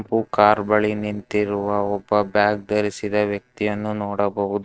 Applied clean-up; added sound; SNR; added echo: neural separator model SepFormer DNS4.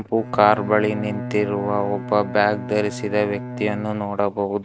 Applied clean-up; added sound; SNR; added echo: none; Bowed string instrument; 10 dB; none.